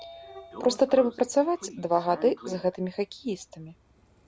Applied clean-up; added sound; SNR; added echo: none; Sliding door / Train; 17 dB; none.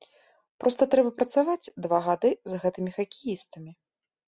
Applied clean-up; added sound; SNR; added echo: none; none; none; none.